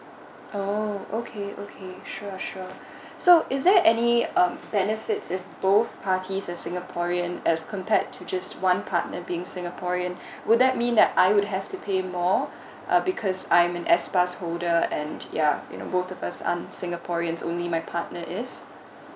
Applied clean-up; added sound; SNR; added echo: none; none; none; none.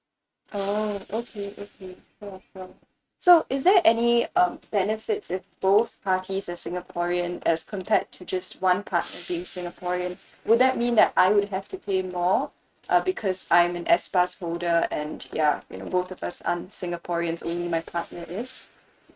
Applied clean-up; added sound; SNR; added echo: neural mask model RNNoise.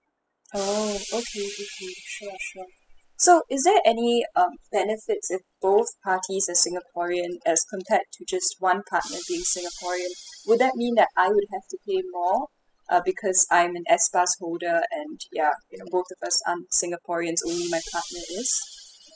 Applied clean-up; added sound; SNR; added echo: classical method spectral subtraction.